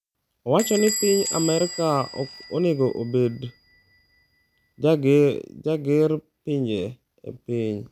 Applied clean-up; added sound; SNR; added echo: none; Squeak / Bell; 13 dB; none.